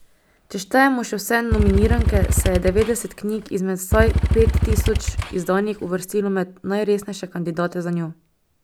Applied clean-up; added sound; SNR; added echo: none; Motorcycle / Engine; -2 dB; none.